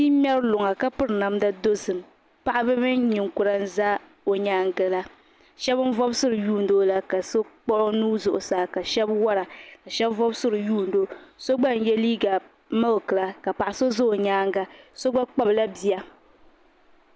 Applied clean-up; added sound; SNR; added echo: none; none; none; none.